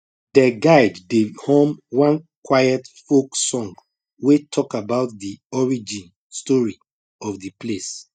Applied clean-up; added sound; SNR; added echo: neural mask model DeepFilterNet 3.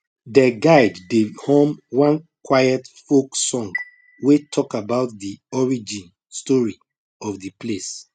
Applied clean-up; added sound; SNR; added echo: none; Chime; 17 dB; none.